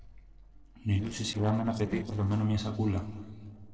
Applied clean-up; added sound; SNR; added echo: neural separator model SepFormer DNS4.